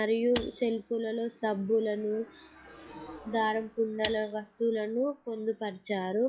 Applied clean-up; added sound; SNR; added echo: classical method log-MMSE.